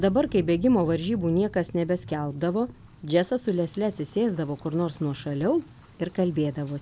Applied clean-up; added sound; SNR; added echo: none; Rain; 19 dB; none.